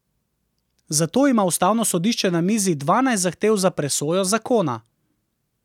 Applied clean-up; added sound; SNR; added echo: none; none; none; none.